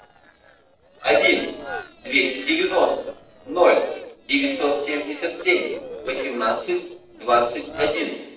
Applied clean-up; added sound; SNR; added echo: neural separator model SepFormer DNS4.